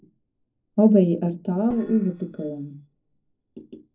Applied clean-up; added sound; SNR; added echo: neural separator model SepFormer DNS4.